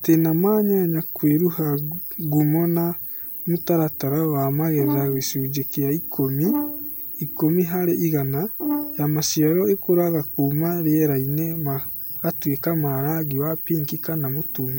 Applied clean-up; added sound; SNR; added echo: none; Brass instrument; 8 dB; none.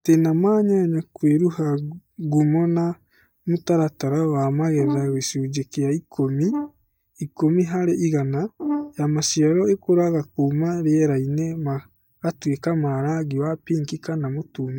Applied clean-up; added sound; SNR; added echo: neural mask model DeepFilterNet 3.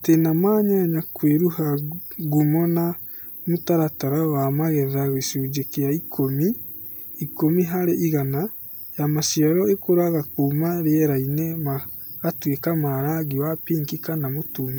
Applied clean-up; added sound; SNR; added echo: none; none; none; none.